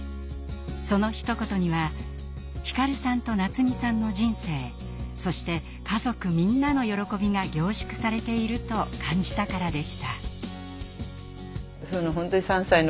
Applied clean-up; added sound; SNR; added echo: none; none; none; none.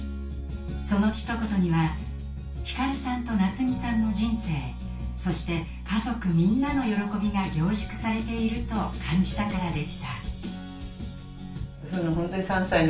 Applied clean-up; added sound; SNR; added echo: none; none; none; reverberation time 0.3 s.